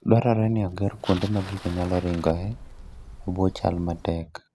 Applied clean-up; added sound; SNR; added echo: none; Bicycle + Bird; 17 dB; none.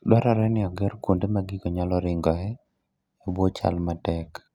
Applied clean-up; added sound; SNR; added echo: none; none; none; none.